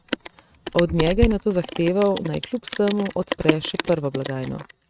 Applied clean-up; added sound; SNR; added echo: neural mask model RNNoise.